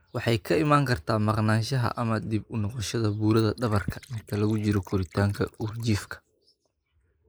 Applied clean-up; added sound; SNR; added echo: neural mask model Resemble Enhance denoiser.